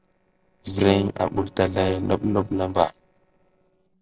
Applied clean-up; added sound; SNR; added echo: neural separator model SepFormer DNS4.